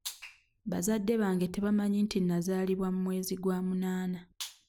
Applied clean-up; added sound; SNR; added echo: none; none; none; none.